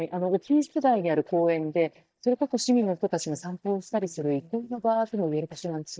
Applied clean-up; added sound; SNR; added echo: neural mask model DeepFilterNet 3.